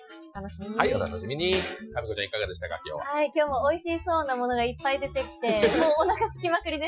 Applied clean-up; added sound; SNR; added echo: classical method Wiener filter.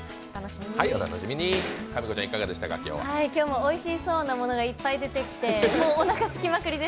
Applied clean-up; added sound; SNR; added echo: none; Gunshot, gunfire; 11 dB; none.